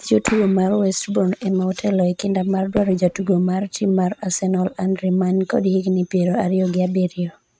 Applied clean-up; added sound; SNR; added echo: neural mask model RNNoise.